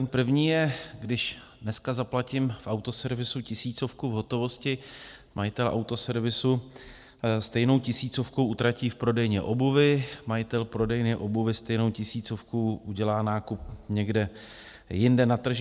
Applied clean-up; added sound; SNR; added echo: none; none; none; none.